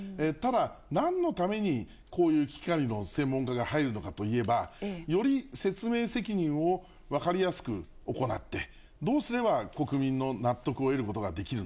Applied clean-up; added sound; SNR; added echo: none; none; none; none.